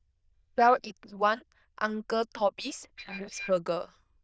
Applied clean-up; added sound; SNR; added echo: neural diffusion model UNIVERSE++.